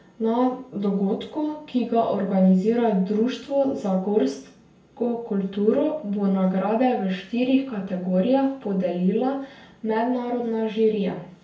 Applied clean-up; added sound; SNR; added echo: none; none; none; reverberation time 0.4 s.